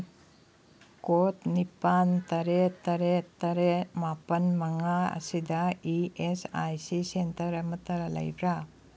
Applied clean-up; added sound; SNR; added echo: none; none; none; none.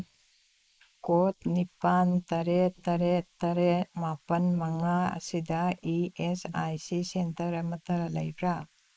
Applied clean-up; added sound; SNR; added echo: neural mask model Resemble Enhance denoiser.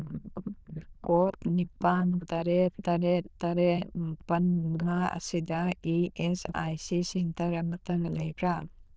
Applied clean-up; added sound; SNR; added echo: neural diffusion model UNIVERSE++.